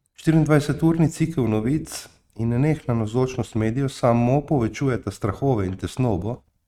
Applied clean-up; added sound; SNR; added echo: neural mask model RNNoise.